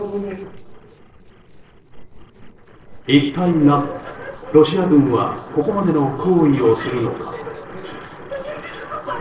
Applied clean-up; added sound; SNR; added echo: neural separator model SepFormer DNS4.